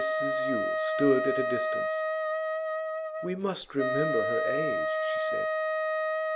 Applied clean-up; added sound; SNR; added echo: none; Wind instrument, woodwind instrument; -4 dB; none.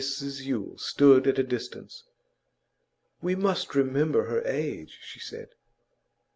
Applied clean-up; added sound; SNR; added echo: none; none; none; none.